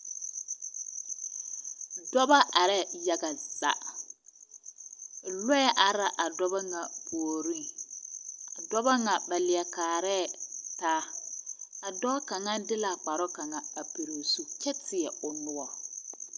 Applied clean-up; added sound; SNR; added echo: none; none; none; none.